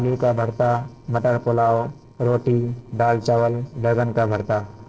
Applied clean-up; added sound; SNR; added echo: neural separator model SepFormer DNS4.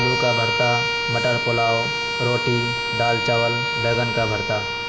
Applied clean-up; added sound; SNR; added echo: none; Bowed string instrument; 0 dB; none.